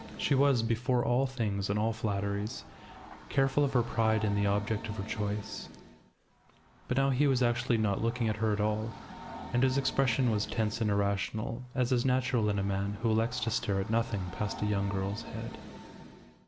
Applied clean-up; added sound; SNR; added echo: none; Train; 16 dB; none.